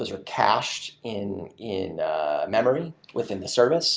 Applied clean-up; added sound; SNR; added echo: none; none; none; none.